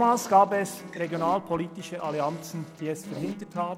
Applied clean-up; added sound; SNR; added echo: none; Fart + Acoustic guitar; 14 dB; none.